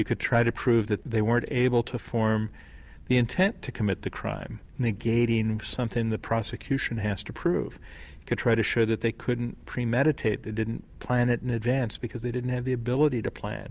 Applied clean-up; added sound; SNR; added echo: none; none; none; none.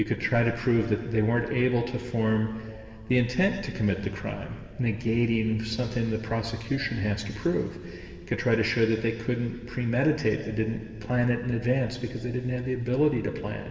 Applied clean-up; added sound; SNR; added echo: none; none; none; reverberation time 2.5 s.